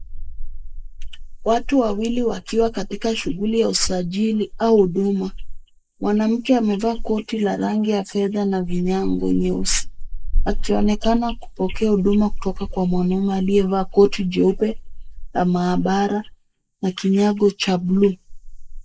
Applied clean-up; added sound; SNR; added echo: neural mask model Resemble Enhance denoiser.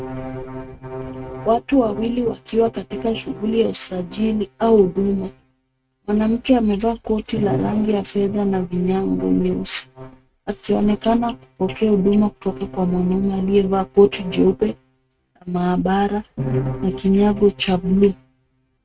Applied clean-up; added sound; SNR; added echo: neural mask model RNNoise.